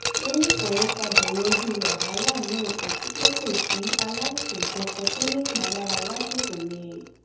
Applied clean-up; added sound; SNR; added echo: none; Glass; -3 dB; reverberation time 0.8 s.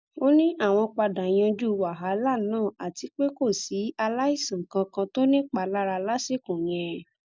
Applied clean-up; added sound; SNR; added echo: none; none; none; none.